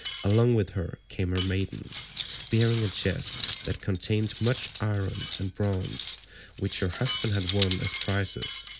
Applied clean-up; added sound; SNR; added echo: none; Cutlery, silverware; 11 dB; none.